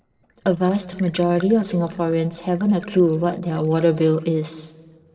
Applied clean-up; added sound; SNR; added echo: neural separator model SepFormer DNS4.